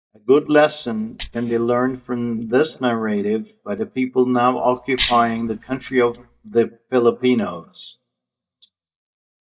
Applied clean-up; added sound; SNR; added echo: neural mask model DeepFilterNet 3.